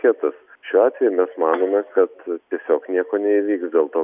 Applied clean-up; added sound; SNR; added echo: none; none; none; none.